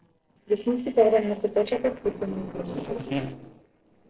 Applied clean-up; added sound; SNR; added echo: neural separator model SepFormer DNS4.